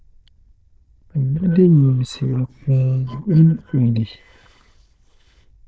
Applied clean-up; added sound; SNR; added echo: neural diffusion model UNIVERSE++.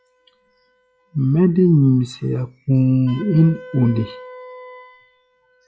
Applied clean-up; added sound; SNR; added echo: classical method log-MMSE.